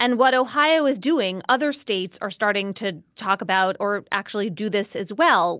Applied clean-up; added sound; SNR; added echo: none; none; none; none.